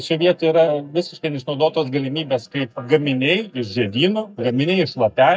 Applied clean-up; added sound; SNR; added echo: neural mask model DeepFilterNet 3.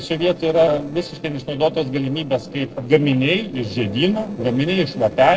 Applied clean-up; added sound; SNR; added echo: neural separator model SepFormer DNS4.